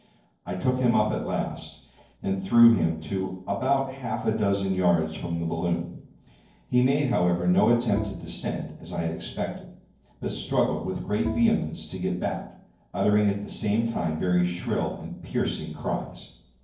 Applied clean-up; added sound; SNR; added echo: neural separator model SepFormer DNS4.